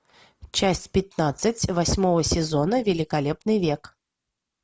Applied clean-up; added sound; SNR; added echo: none; none; none; none.